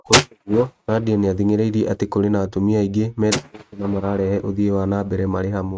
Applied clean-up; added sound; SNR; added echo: neural mask model RNNoise.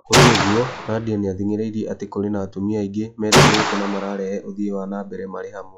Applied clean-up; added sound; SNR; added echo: classical method log-MMSE.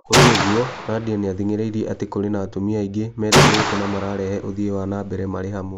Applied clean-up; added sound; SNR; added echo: none; Gunshot, gunfire; -2 dB; none.